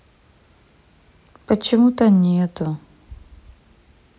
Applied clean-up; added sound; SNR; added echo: none; none; none; none.